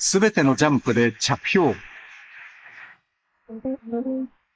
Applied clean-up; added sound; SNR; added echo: neural mask model Resemble Enhance denoiser.